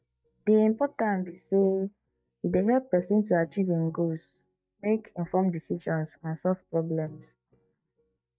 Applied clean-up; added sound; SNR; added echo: neural mask model DeepFilterNet 3.